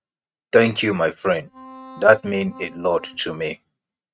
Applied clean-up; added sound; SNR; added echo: neural mask model RNNoise.